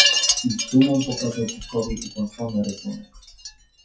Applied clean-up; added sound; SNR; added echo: classical method WPE with log-MMSE.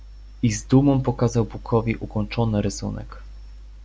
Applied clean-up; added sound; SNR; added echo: none; none; none; none.